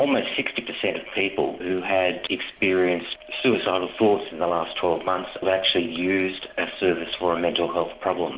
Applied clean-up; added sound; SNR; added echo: none; none; none; none.